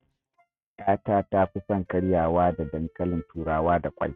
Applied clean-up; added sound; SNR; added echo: neural mask model RNNoise.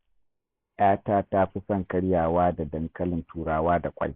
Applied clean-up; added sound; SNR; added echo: neural mask model Resemble Enhance denoiser.